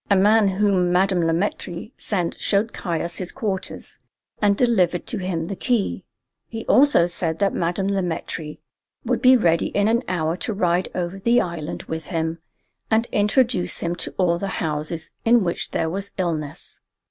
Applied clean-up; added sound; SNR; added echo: none; none; none; none.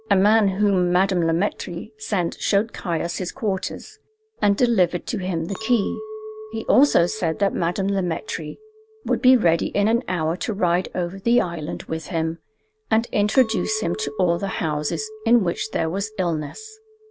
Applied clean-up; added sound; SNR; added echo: none; Chink, clink; 19 dB; none.